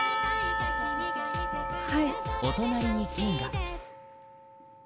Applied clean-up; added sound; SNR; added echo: none; Church bell / Percussion; 1 dB; none.